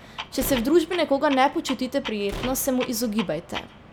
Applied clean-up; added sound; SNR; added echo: none; Clock + Slam; 12 dB; none.